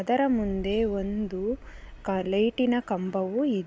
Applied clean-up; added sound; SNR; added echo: none; Boom; 17 dB; none.